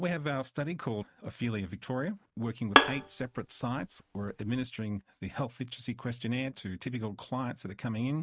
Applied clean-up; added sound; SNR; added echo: neural mask model RNNoise.